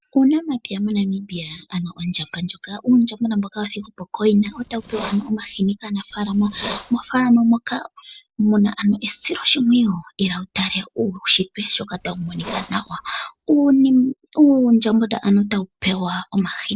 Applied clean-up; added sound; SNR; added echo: neural separator model SepFormer DNS4.